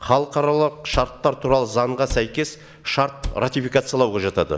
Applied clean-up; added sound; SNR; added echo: none; Cupboard open or close; 12 dB; none.